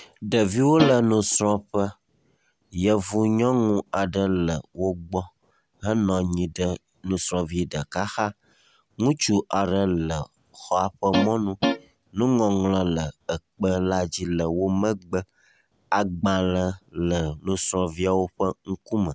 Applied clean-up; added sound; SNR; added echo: none; Guitar; 2 dB; none.